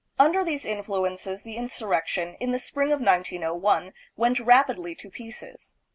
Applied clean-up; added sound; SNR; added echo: none; none; none; none.